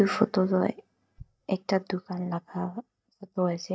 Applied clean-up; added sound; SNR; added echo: neural mask model DeepFilterNet 3.